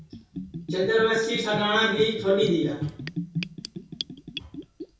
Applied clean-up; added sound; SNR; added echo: none; Bathtub (filling or washing) / Gurgling; 9 dB; reverberation time 0.6 s.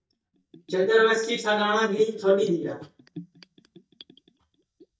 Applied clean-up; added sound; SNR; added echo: neural mask model DeepFilterNet 3.